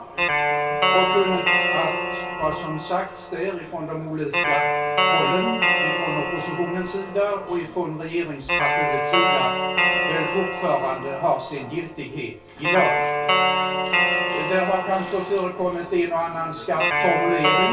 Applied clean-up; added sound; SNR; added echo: none; Guitar; -2 dB; reverberation time 0.2 s.